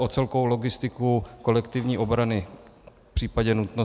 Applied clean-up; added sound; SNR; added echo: none; none; none; none.